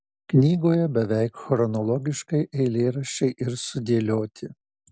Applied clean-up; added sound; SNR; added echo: none; none; none; none.